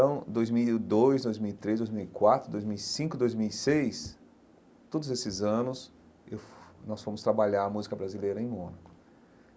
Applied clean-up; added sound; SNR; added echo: none; none; none; none.